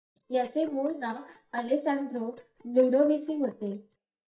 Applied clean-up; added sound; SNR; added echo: neural mask model DeepFilterNet 3.